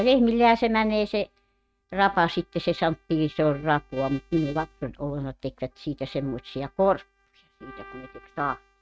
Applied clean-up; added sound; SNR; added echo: neural mask model RNNoise.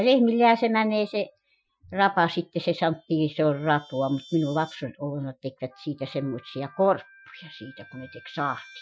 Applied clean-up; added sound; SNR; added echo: classical method Wiener filter.